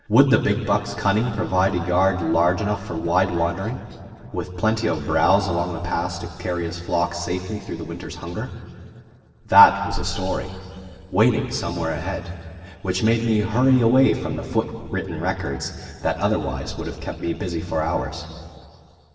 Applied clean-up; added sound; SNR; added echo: neural separator model SepFormer DNS4.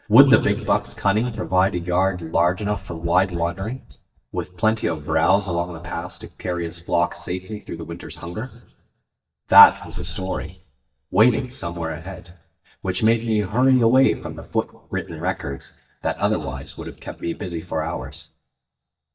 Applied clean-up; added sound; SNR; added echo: neural mask model DeepFilterNet 3.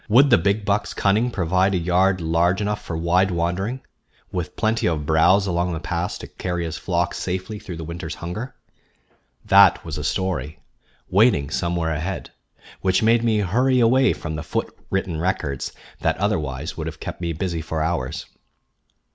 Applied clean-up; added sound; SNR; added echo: none; none; none; none.